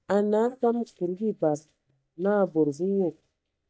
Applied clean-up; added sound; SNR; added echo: neural mask model DeepFilterNet 3.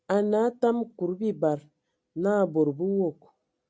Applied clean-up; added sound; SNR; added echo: none; none; none; none.